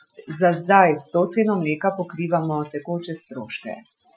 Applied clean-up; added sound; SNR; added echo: classical method Wiener filter.